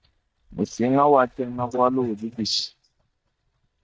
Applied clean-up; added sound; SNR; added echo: neural mask model DeepFilterNet 3.